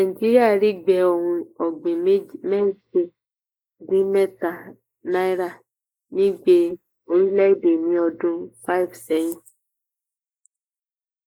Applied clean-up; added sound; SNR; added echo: neural mask model Resemble Enhance denoiser.